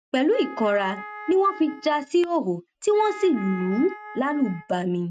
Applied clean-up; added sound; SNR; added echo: neural mask model RNNoise.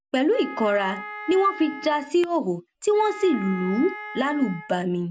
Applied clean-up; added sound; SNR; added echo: none; Wind instrument, woodwind instrument; 14 dB; none.